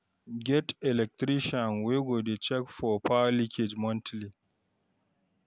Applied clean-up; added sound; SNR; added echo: none; none; none; none.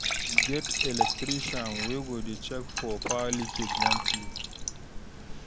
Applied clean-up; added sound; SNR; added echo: none; Fill (with liquid) / Trickle, dribble / Glass; -4 dB; none.